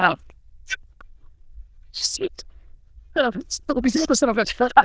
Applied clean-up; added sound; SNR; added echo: neural diffusion model UNIVERSE++.